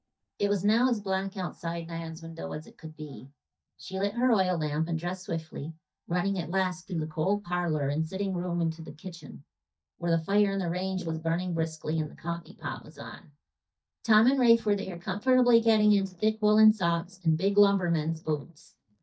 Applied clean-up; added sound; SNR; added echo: neural mask model DeepFilterNet 3.